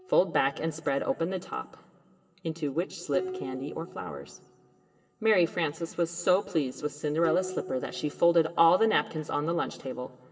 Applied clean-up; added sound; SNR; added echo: none; Dishes, pots, and pans; 15 dB; reverberation time 1.6 s.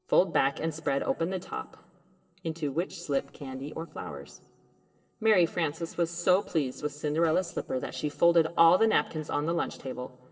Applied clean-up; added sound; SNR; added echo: neural separator model SepFormer DNS4.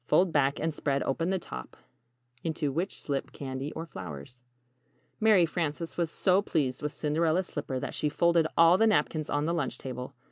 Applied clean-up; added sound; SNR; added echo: none; none; none; none.